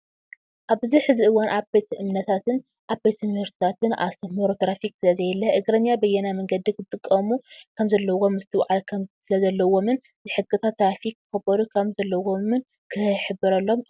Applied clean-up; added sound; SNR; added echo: none; none; none; none.